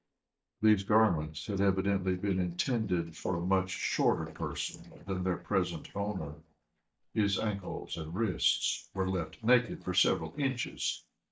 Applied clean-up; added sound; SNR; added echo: neural mask model DeepFilterNet 3.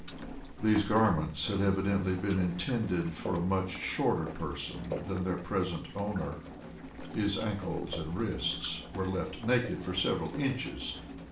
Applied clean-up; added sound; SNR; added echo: none; Rain; 11 dB; reverberation time 0.4 s.